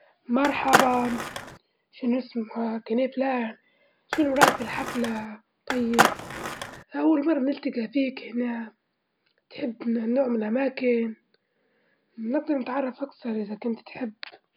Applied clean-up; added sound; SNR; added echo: none; Skateboard; -2 dB; none.